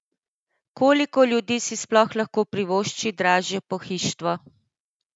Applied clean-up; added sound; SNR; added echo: none; none; none; none.